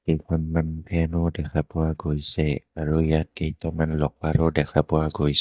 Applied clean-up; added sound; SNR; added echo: neural mask model DeepFilterNet 3.